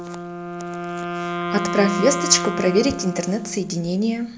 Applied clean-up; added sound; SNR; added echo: none; Wind instrument, woodwind instrument; 5 dB; none.